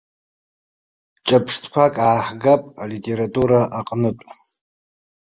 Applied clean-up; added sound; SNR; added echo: none; none; none; none.